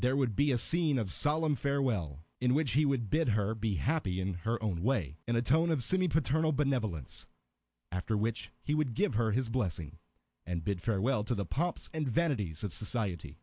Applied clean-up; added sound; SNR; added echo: none; none; none; none.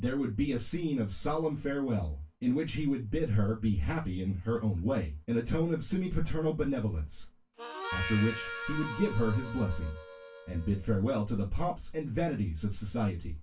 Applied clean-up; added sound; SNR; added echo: none; Harmonica; 9 dB; reverberation time 0.2 s.